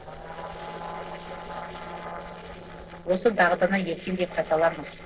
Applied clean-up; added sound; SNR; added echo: neural separator model SepFormer DNS4.